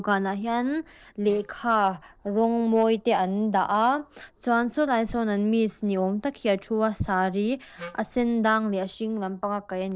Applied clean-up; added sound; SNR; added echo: neural separator model SepFormer DNS4.